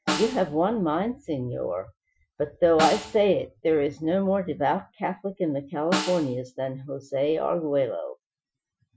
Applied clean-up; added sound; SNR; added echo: classical method Wiener filter.